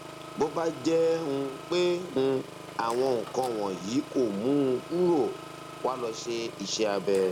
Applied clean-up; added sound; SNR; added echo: none; Engine; 13 dB; none.